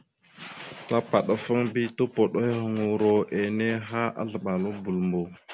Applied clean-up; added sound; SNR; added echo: none; none; none; none.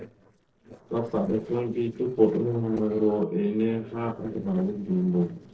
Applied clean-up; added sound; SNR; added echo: neural separator model SepFormer DNS4.